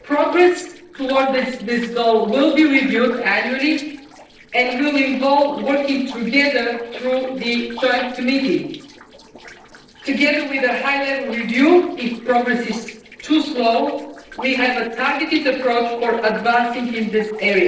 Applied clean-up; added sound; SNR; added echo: neural separator model SepFormer DNS4.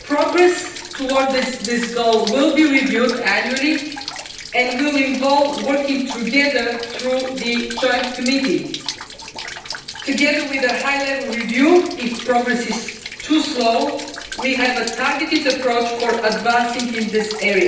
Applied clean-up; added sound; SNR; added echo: none; Rain; 12 dB; reverberation time 0.9 s.